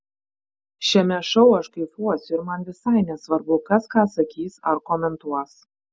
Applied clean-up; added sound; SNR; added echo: none; none; none; none.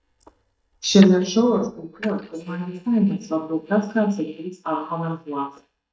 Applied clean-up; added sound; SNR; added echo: neural mask model DeepFilterNet 3.